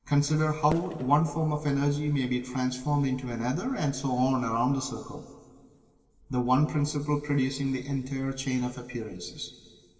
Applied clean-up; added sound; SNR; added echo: neural separator model SepFormer DNS4.